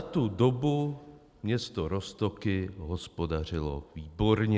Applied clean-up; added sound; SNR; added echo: none; none; none; none.